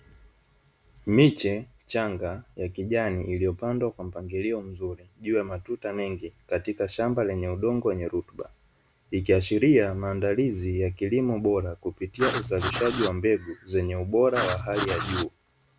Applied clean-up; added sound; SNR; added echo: none; Writing; 2 dB; none.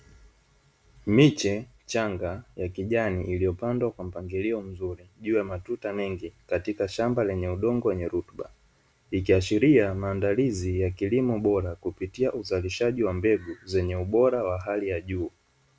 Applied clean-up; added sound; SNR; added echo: none; none; none; none.